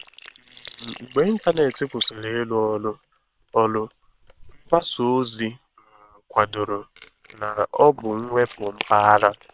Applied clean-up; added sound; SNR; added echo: neural separator model SepFormer WHAM!.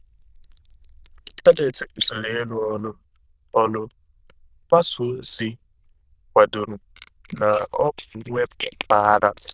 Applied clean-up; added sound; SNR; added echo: neural diffusion model UNIVERSE++.